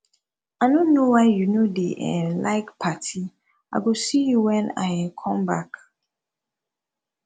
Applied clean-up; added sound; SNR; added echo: none; none; none; none.